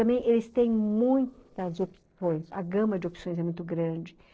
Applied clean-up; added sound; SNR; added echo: neural separator model SepFormer DNS4.